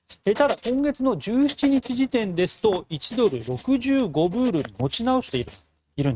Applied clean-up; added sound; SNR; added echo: neural mask model RNNoise.